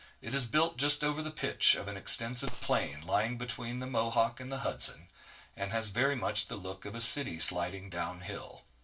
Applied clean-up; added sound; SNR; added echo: none; Gunshot, gunfire; 11 dB; reverberation time 0.2 s.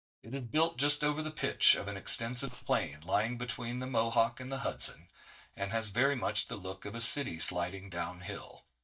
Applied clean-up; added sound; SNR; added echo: neural mask model DeepFilterNet 3.